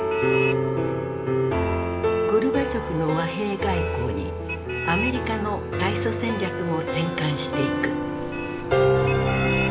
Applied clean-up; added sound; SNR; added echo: none; Motor vehicle (road); 13 dB; reverberation time 2.2 s.